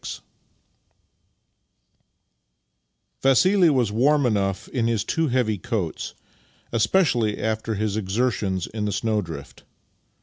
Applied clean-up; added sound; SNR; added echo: none; none; none; none.